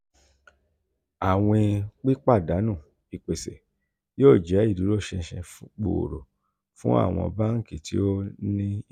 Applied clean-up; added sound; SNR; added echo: none; none; none; none.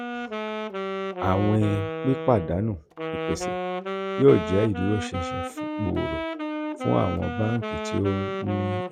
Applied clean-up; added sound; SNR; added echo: none; Wind instrument, woodwind instrument; 4 dB; none.